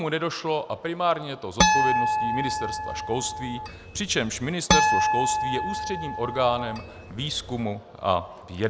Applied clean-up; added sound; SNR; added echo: none; Harp; -3 dB; none.